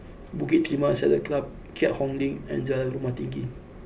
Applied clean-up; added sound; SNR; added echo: none; none; none; none.